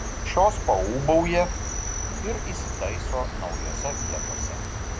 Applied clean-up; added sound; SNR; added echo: none; Cricket; 2 dB; none.